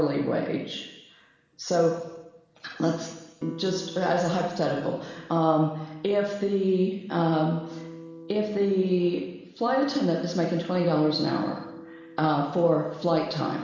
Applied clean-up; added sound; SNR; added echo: none; Electric guitar; 16 dB; reverberation time 1.1 s.